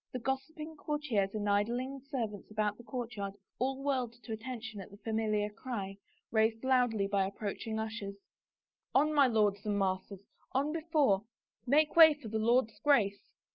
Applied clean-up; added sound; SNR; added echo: none; none; none; none.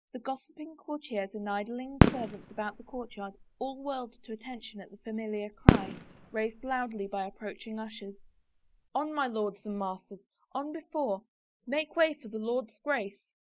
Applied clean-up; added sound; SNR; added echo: none; Fireworks; -4 dB; none.